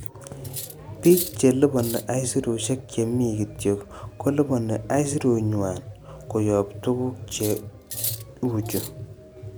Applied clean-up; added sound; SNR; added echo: none; Cutlery, silverware; 11 dB; none.